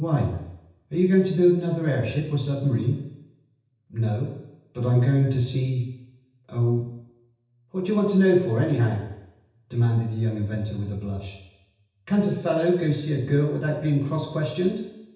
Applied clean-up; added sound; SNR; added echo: none; none; none; reverberation time 0.9 s.